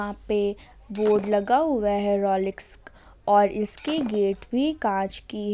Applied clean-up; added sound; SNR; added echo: none; Shatter; 19 dB; none.